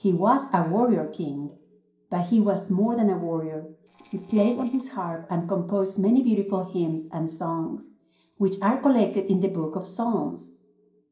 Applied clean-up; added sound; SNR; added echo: neural separator model SepFormer DNS4.